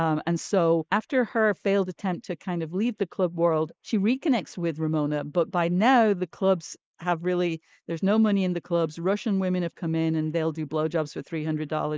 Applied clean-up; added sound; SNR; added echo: neural mask model Resemble Enhance denoiser.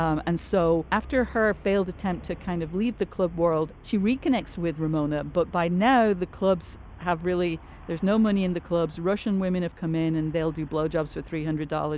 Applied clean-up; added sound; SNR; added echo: none; Traffic noise, roadway noise; 18 dB; none.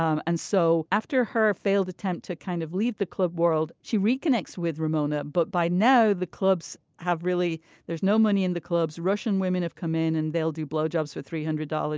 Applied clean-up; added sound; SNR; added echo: none; none; none; none.